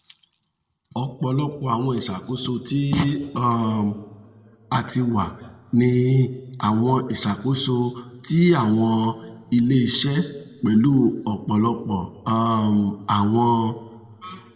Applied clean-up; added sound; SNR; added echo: none; none; none; reverberation time 1.7 s.